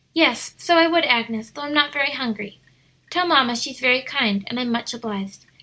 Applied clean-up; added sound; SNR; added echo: none; none; none; none.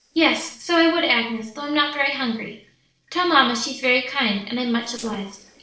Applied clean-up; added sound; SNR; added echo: neural separator model SepFormer DNS4.